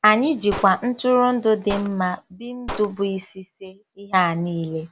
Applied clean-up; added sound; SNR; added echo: none; Gunshot, gunfire; 15 dB; none.